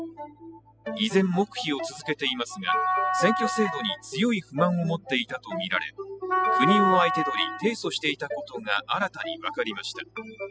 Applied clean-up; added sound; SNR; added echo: classical method spectral subtraction.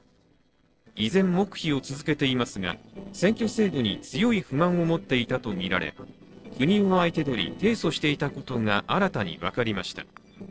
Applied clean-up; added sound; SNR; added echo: neural separator model SepFormer DNS4.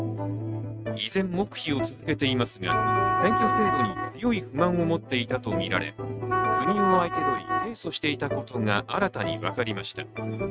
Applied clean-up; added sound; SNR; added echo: neural mask model RNNoise.